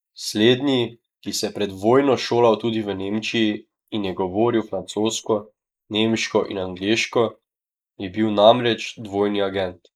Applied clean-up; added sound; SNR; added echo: neural mask model Resemble Enhance denoiser.